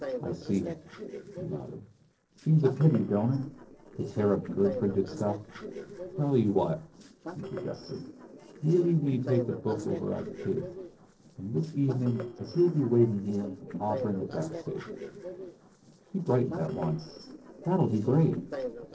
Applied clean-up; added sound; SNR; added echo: neural separator model SepFormer DNS4.